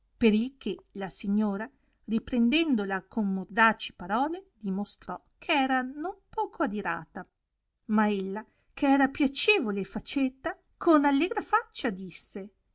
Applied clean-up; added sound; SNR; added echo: none; none; none; none.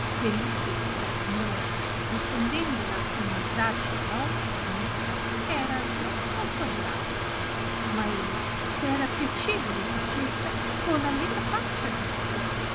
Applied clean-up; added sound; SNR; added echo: none; Mechanical fan; -4 dB; none.